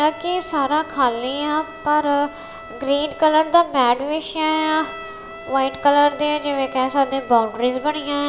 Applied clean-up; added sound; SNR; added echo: none; Trumpet; 17 dB; none.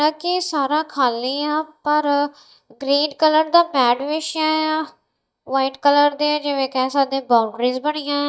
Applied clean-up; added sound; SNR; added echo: neural mask model DeepFilterNet 3.